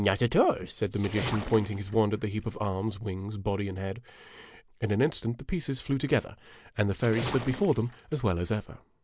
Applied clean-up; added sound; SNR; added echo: none; Splash, splatter; 11 dB; none.